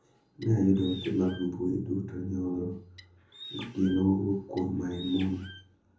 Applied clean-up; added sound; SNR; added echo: none; Bird; 19 dB; reverberation time 0.6 s.